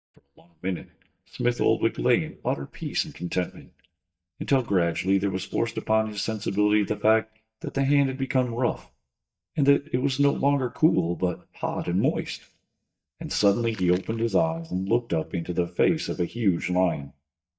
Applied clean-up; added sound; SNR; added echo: neural mask model DeepFilterNet 3.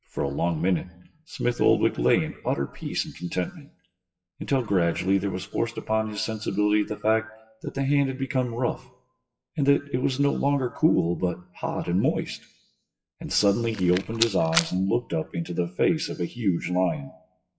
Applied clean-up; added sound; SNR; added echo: classical method WPE with log-MMSE.